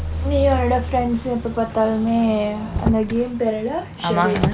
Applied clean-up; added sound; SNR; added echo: none; Motor vehicle (road); 6 dB; none.